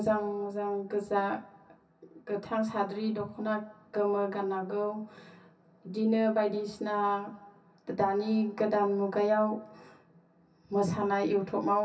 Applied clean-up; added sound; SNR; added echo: none; none; none; reverberation time 0.3 s.